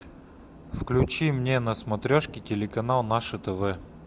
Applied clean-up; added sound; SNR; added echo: none; none; none; none.